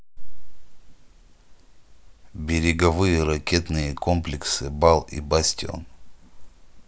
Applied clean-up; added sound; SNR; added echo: none; none; none; none.